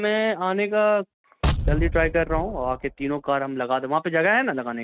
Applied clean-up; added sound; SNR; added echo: neural mask model RNNoise.